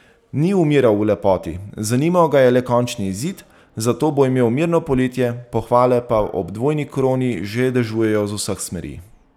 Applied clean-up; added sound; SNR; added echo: none; none; none; none.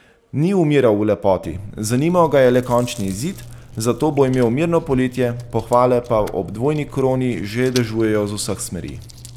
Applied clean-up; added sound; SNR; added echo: none; Chewing, mastication; 19 dB; none.